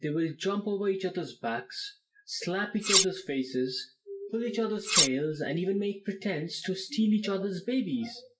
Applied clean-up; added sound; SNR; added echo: none; Cutlery, silverware; -4 dB; reverberation time 0.1 s.